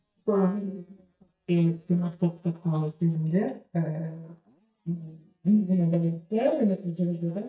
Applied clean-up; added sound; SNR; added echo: neural mask model DeepFilterNet 3.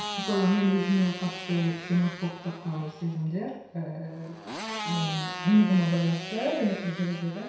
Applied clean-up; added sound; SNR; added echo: none; Motorcycle; 10 dB; reverberation time 0.7 s.